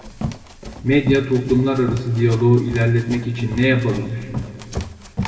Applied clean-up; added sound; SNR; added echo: none; Run; 11 dB; reverberation time 1.9 s.